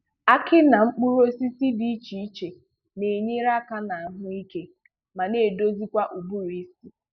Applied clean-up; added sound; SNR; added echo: none; none; none; none.